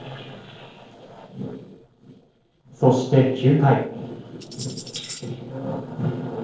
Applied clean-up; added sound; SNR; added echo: neural separator model SepFormer DNS4.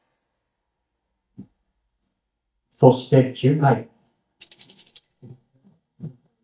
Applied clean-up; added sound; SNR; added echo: neural mask model DeepFilterNet 3.